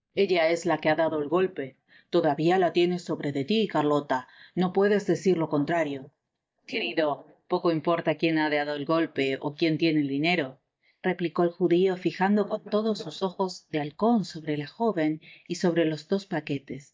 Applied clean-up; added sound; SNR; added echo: neural mask model DeepFilterNet 3.